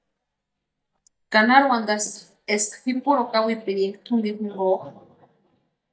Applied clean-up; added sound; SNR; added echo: neural mask model DeepFilterNet 3.